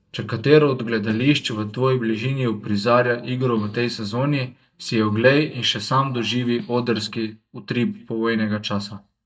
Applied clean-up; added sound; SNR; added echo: neural mask model DeepFilterNet 3.